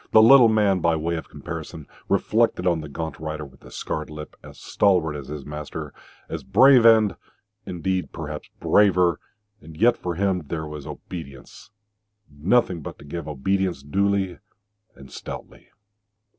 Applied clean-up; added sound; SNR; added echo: none; none; none; none.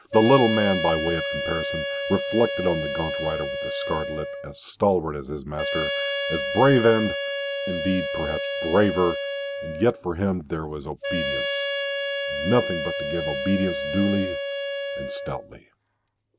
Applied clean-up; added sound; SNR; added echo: none; Wind instrument, woodwind instrument; 4 dB; none.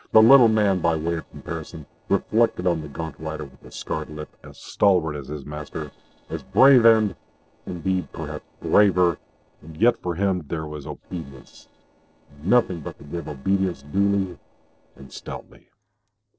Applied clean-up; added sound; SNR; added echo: neural separator model SepFormer DNS4.